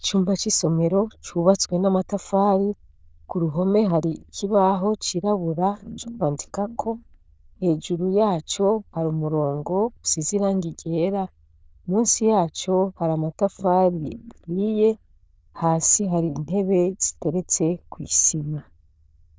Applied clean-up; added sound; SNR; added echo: neural diffusion model UNIVERSE++.